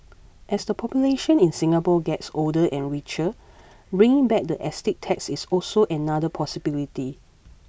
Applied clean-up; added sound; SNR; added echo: none; none; none; none.